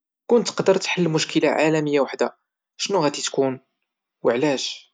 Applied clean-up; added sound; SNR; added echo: none; none; none; none.